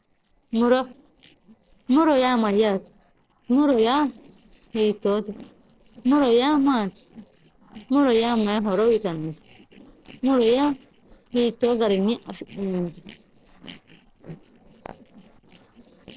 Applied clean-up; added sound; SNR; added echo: neural separator model SepFormer DNS4.